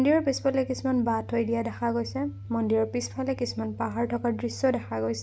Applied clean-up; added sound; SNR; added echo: none; none; none; none.